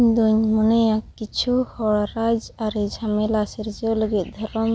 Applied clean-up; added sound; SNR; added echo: none; none; none; none.